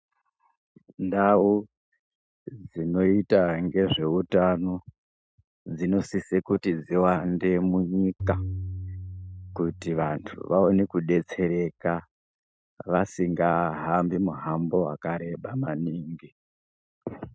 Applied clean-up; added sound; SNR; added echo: neural mask model RNNoise.